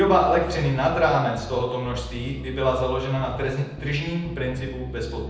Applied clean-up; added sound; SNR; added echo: none; Bass guitar; 11 dB; reverberation time 0.9 s.